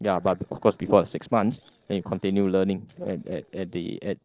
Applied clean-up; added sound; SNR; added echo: neural separator model SepFormer DNS4.